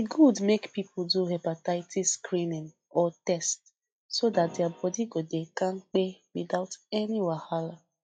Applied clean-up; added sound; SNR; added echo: classical method log-MMSE.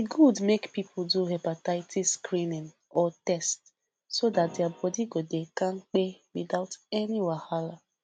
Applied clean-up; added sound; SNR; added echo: none; Keyboard (musical); 16 dB; none.